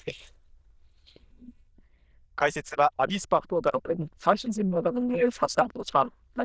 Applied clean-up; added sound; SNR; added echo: neural diffusion model UNIVERSE++.